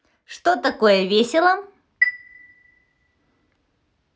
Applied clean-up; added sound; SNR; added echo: none; Chime; 6 dB; none.